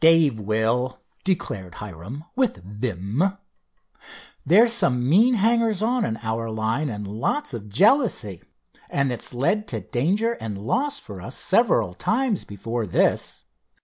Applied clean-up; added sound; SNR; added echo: none; none; none; none.